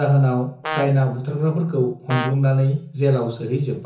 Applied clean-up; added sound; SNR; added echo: none; Brass instrument; 9 dB; reverberation time 0.6 s.